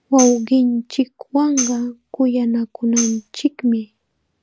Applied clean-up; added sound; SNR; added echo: none; Tambourine; 11 dB; none.